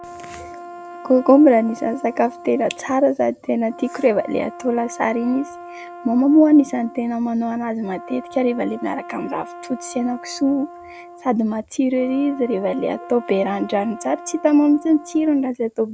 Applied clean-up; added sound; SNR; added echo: none; Brass instrument; 18 dB; none.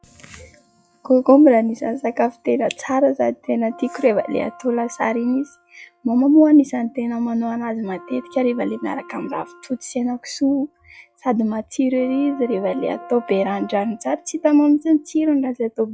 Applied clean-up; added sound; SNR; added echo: classical method log-MMSE.